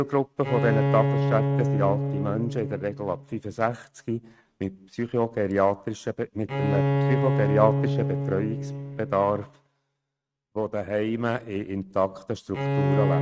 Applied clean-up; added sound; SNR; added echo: neural mask model RNNoise.